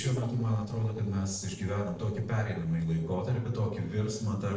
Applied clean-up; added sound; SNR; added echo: neural separator model SepFormer DNS4.